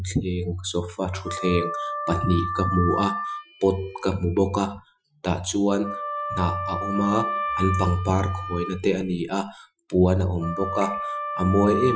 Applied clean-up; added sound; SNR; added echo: classical method Wiener filter.